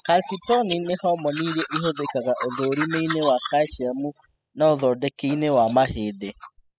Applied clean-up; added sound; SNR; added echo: classical method spectral subtraction.